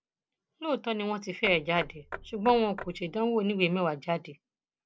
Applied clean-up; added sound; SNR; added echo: none; Knock / Wood; 15 dB; none.